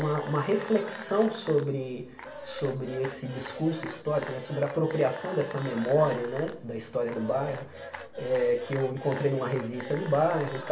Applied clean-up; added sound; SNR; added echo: none; Applause / Cheering / Clapping; 13 dB; reverberation time 0.8 s.